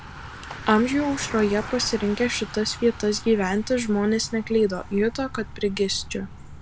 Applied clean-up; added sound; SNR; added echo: none; Bicycle; 13 dB; none.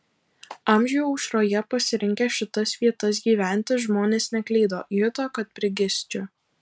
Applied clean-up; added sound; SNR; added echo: none; none; none; none.